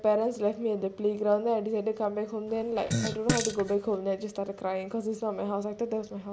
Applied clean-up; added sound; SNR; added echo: none; Fart; 3 dB; none.